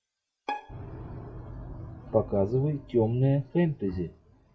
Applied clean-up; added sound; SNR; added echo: classical method log-MMSE.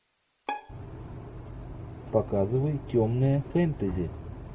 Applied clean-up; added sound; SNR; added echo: none; Bowed string instrument; 15 dB; none.